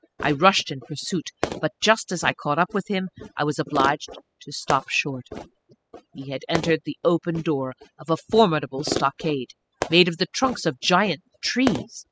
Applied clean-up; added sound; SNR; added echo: classical method spectral subtraction.